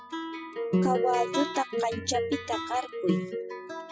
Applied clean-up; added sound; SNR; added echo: classical method spectral subtraction.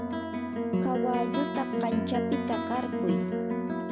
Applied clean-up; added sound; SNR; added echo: none; Plucked string instrument; -4 dB; none.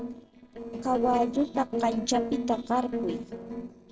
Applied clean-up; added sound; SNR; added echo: neural separator model SepFormer DNS4.